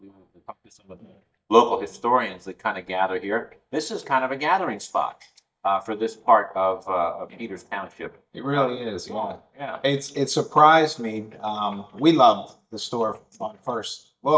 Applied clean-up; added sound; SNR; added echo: neural mask model DeepFilterNet 3.